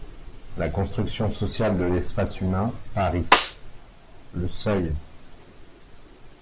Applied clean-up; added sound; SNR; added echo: none; Snare drum; -4 dB; none.